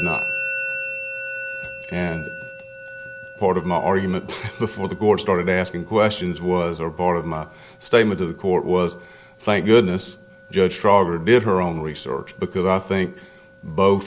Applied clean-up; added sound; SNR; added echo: none; Musical instrument; 13 dB; none.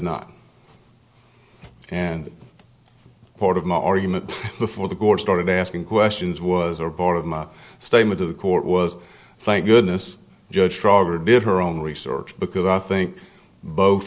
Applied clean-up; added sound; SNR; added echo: none; none; none; none.